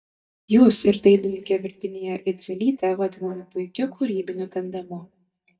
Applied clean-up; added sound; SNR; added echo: neural mask model DeepFilterNet 3.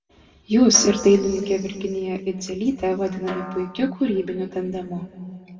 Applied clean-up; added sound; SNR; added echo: none; Snare drum; 18 dB; reverberation time 2.5 s.